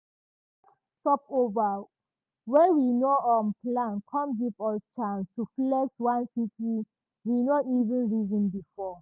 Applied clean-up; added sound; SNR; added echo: none; none; none; none.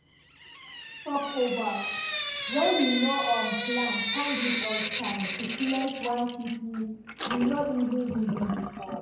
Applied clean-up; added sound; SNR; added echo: none; Drip / Sink (filling or washing); 1 dB; reverberation time 0.9 s.